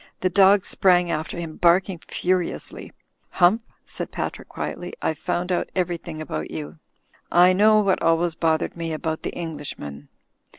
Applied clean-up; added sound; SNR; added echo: none; none; none; none.